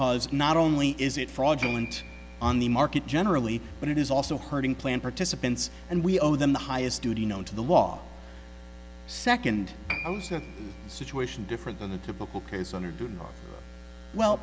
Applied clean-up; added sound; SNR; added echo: none; Piano; 18 dB; none.